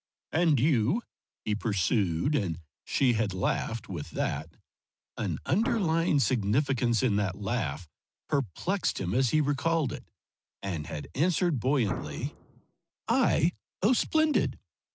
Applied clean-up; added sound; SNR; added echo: none; Explosion; 11 dB; none.